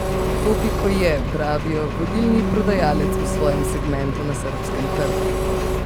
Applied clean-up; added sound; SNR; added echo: none; Engine; -2 dB; none.